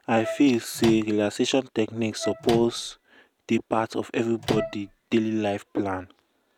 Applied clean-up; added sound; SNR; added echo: none; Microwave oven + Wind instrument, woodwind instrument; 9 dB; none.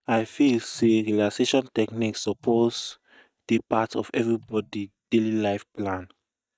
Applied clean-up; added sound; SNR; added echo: neural mask model DeepFilterNet 3.